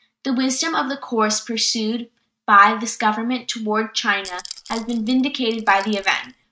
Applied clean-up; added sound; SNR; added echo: neural mask model RNNoise.